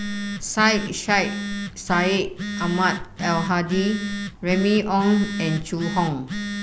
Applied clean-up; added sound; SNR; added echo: none; Telephone; 6 dB; none.